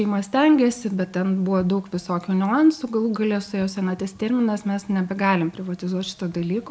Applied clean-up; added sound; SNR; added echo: none; none; none; none.